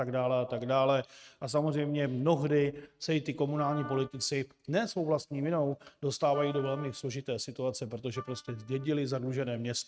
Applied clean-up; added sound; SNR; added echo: neural mask model RNNoise.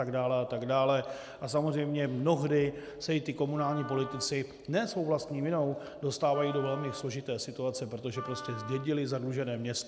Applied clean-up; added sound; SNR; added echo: none; Wind instrument, woodwind instrument; 14 dB; none.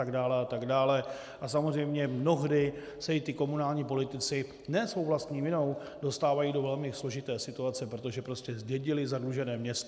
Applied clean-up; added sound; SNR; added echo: none; none; none; none.